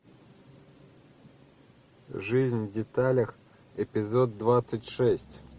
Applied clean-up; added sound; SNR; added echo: none; none; none; none.